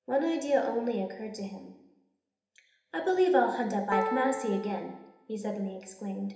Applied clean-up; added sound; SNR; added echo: none; Piano; 6 dB; reverberation time 0.8 s.